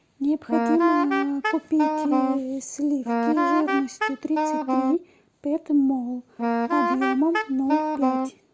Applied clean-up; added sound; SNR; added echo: none; Wind instrument, woodwind instrument; 0 dB; none.